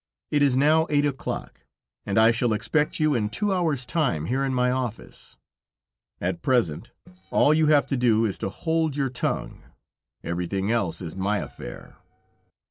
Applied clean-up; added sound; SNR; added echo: neural separator model SepFormer DNS4.